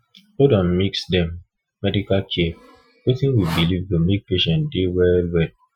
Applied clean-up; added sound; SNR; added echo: classical method Wiener filter.